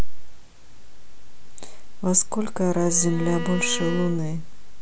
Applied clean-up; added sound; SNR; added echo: none; Bowed string instrument; 14 dB; none.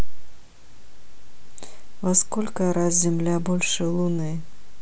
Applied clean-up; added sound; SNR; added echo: none; none; none; none.